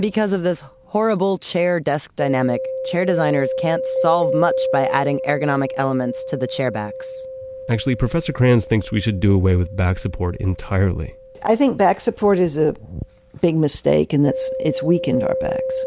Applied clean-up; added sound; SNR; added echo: none; Mallet percussion; 7 dB; none.